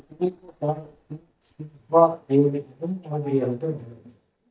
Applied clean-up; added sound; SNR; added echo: neural mask model DeepFilterNet 3.